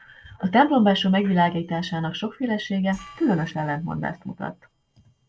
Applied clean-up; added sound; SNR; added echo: neural separator model SepFormer DNS4.